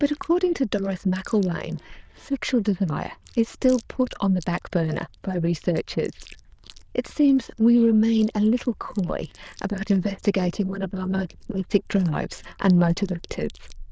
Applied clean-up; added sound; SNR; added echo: neural diffusion model UNIVERSE++.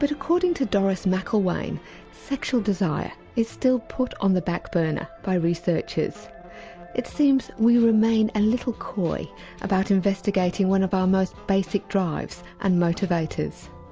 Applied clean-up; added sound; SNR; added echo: none; none; none; none.